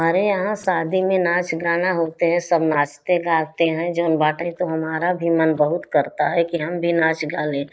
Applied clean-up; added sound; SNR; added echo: neural mask model DeepFilterNet 3.